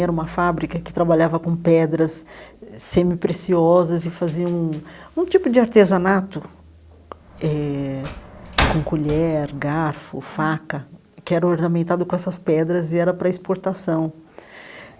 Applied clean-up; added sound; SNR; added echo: none; Slam; 7 dB; none.